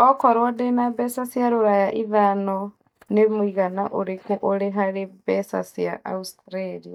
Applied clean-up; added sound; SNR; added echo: neural mask model DeepFilterNet 3.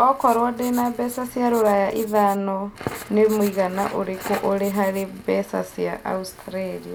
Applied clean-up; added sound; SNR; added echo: none; Crackle + Writing; 17 dB; none.